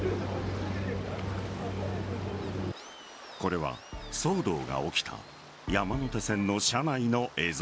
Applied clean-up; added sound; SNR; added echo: none; Waves, surf; 16 dB; none.